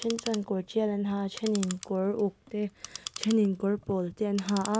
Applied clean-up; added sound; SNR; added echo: none; Clock; 14 dB; none.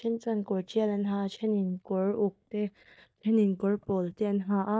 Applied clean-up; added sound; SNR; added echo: neural mask model DeepFilterNet 3.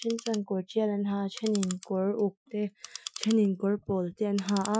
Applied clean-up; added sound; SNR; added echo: classical method Wiener filter.